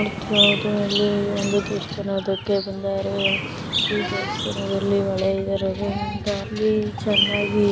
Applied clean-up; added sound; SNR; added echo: none; Chirp, tweet; 4 dB; none.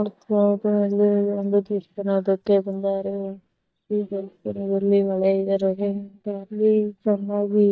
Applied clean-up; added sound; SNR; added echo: neural mask model DeepFilterNet 3.